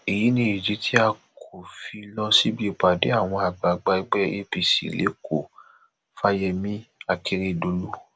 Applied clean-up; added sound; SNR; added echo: none; none; none; none.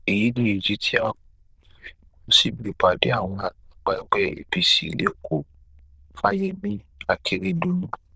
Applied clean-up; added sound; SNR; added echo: neural diffusion model UNIVERSE++.